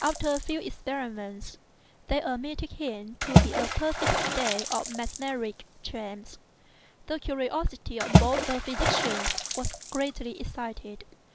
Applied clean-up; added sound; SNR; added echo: none; Water / Splash, splatter; -2 dB; none.